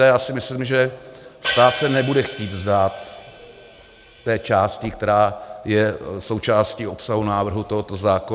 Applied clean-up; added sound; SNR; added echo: none; Hi-hat; 8 dB; none.